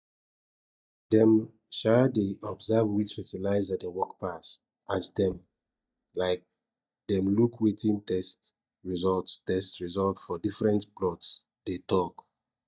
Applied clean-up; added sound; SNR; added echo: neural mask model DeepFilterNet 3.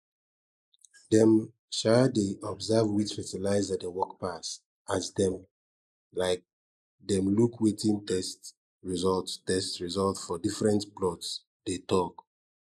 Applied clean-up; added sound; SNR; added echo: neural mask model Resemble Enhance denoiser.